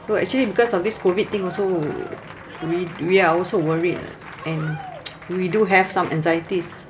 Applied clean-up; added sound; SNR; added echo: none; Applause / Crowd; 17 dB; reverberation time 2.3 s.